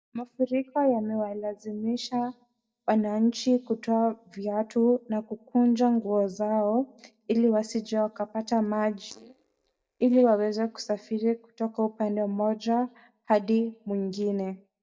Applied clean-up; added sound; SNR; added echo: neural mask model DeepFilterNet 3.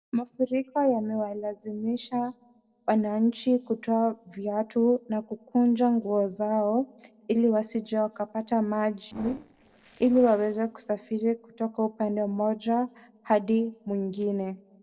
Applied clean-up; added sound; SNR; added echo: neural separator model SepFormer DNS4.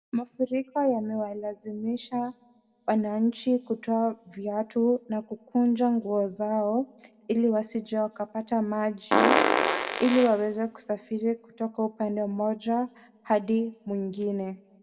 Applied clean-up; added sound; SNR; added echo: none; Fart; -3 dB; reverberation time 0.4 s.